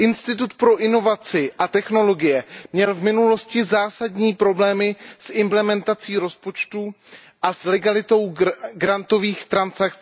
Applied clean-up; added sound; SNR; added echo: none; none; none; none.